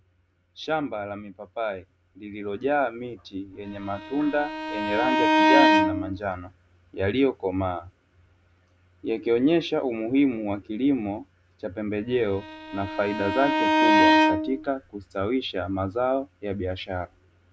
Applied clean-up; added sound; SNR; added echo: none; Bowed string instrument; -4 dB; none.